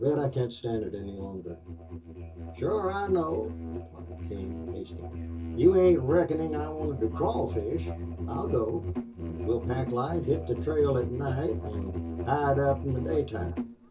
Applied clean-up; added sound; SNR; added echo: none; Musical instrument; 7 dB; reverberation time 0.2 s.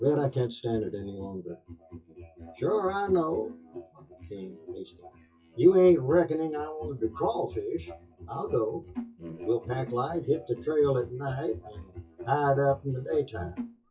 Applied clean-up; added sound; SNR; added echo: classical method WPE with log-MMSE.